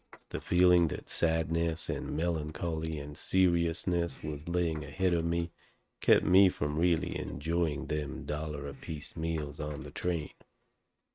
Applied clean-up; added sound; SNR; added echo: neural mask model RNNoise.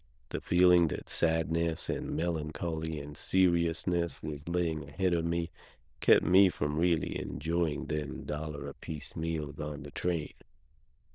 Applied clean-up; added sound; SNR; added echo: neural diffusion model UNIVERSE++.